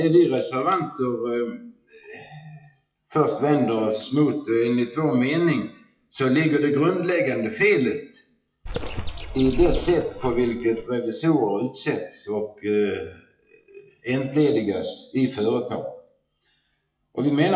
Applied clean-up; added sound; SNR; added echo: classical method WPE with log-MMSE.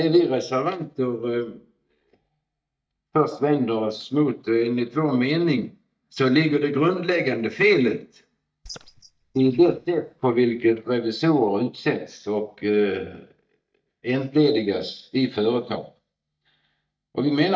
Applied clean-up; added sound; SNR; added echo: neural mask model DeepFilterNet 3.